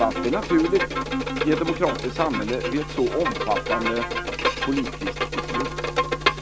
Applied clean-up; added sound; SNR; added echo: none; Bowed string instrument; 2 dB; none.